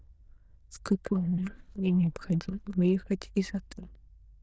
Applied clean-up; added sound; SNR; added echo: neural diffusion model UNIVERSE++.